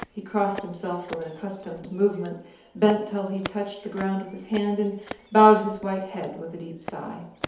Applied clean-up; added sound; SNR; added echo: none; Walk, footsteps; 17 dB; reverberation time 2.2 s.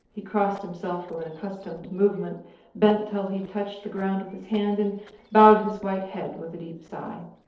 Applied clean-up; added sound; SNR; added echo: neural separator model SepFormer DNS4.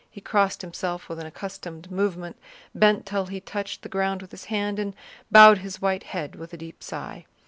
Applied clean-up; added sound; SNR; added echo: none; none; none; none.